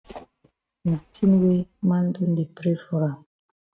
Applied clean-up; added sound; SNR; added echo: neural mask model RNNoise.